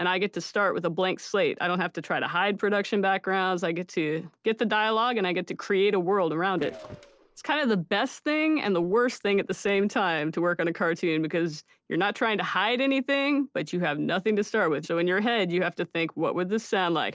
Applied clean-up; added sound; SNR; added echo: neural separator model SepFormer DNS4.